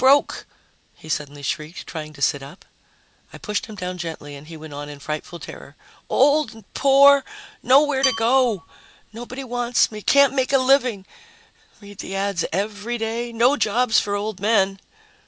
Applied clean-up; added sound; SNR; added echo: none; Dishes, pots, and pans / Glass / Bell; 8 dB; none.